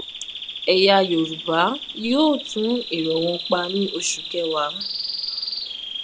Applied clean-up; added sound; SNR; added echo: none; Bird vocalization, bird call, bird song; 8 dB; none.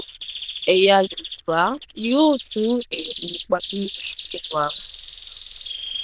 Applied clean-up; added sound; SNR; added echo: neural diffusion model UNIVERSE++.